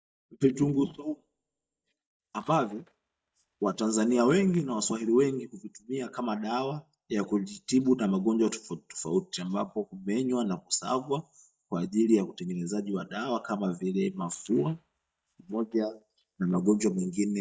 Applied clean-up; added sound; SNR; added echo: neural mask model DeepFilterNet 3.